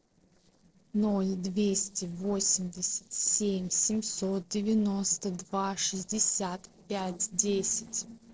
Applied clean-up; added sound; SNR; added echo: neural separator model SepFormer DNS4.